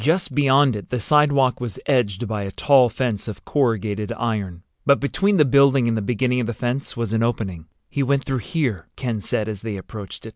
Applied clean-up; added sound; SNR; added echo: none; none; none; none.